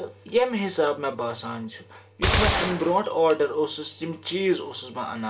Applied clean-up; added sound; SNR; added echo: none; Gunshot, gunfire; 2 dB; reverberation time 0.2 s.